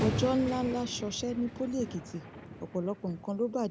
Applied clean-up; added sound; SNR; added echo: none; Thunder; 7 dB; none.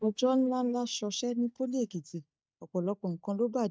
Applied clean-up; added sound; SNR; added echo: neural mask model DeepFilterNet 3.